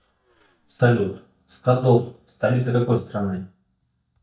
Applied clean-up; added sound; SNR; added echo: neural mask model DeepFilterNet 3.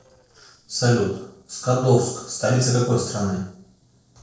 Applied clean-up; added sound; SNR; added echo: neural separator model SepFormer DNS4.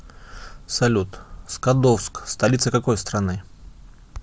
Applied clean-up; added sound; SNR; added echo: none; none; none; none.